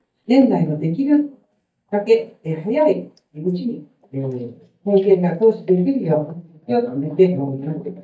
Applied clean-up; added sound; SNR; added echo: neural mask model DeepFilterNet 3.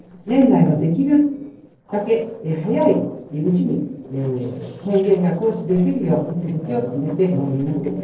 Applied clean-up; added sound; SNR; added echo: neural separator model SepFormer DNS4.